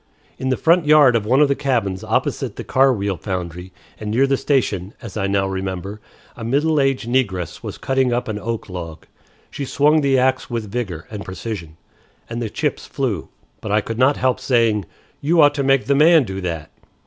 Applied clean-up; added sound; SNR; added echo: none; none; none; none.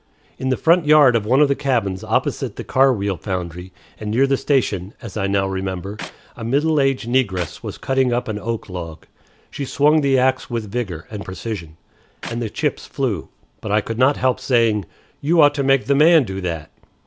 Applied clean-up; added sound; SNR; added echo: none; Clapping; 18 dB; none.